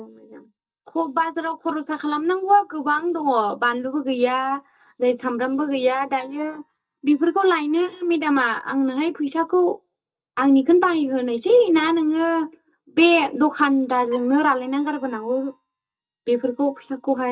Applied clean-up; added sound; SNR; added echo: neural mask model DeepFilterNet 3.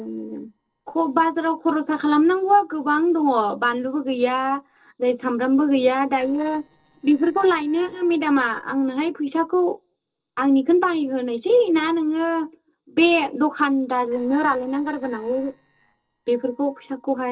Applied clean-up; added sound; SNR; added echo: neural separator model SepFormer DNS4.